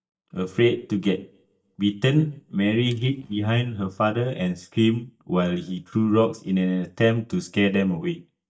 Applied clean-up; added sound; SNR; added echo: neural mask model DeepFilterNet 3.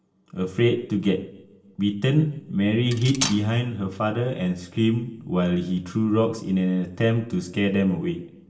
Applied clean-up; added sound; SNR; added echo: none; Cutlery, silverware; 9 dB; reverberation time 0.8 s.